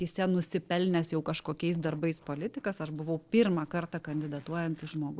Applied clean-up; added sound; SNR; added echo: neural separator model SepFormer DNS4.